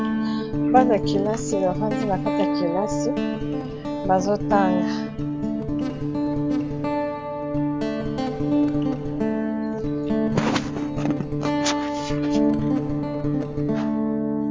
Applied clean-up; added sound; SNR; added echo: none; Guitar; -5 dB; none.